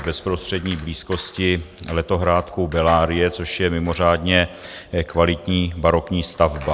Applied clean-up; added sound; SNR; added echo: none; Chink, clink; 16 dB; none.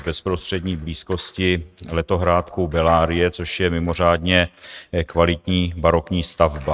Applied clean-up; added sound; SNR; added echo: neural mask model RNNoise.